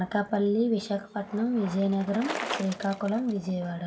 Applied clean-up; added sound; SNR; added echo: none; Bicycle; 12 dB; reverberation time 2.0 s.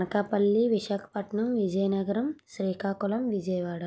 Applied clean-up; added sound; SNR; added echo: none; none; none; none.